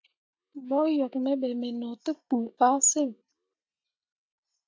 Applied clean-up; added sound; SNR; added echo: neural mask model DeepFilterNet 3.